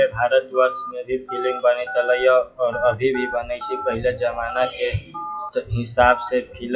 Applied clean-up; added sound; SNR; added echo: classical method WPE with log-MMSE.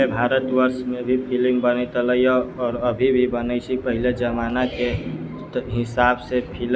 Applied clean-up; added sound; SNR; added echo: none; none; none; none.